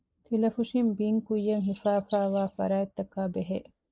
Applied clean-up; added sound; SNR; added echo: neural mask model Resemble Enhance denoiser.